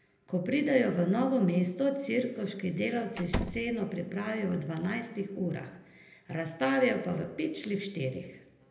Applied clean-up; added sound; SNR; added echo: none; Slam; 4 dB; reverberation time 0.8 s.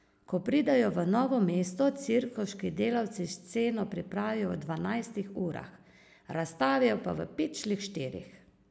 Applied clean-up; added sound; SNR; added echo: none; none; none; none.